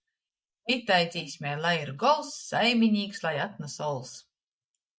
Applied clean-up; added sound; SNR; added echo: neural mask model Resemble Enhance denoiser.